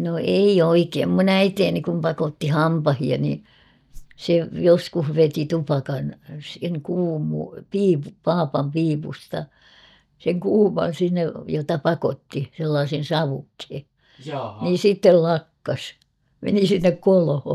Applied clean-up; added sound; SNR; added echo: neural mask model DeepFilterNet 3.